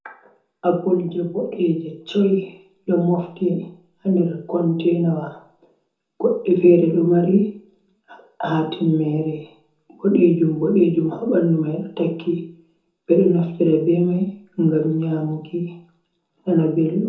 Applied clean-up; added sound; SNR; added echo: none; none; none; reverberation time 0.5 s.